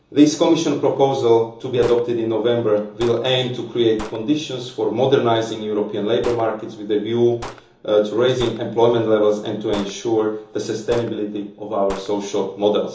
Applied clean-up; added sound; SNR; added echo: none; Gunshot, gunfire; 19 dB; reverberation time 1.2 s.